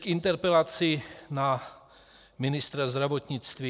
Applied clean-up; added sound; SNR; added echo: none; none; none; none.